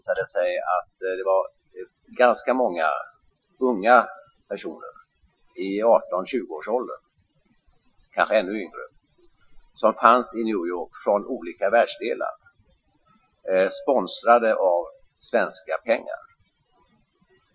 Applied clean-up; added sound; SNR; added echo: classical method Wiener filter.